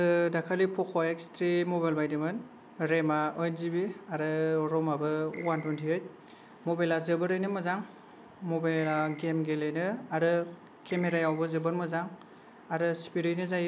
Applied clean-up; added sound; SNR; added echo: none; Keyboard (musical); 17 dB; none.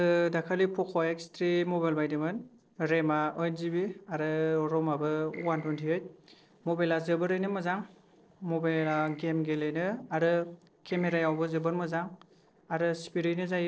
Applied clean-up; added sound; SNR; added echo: neural separator model SepFormer DNS4.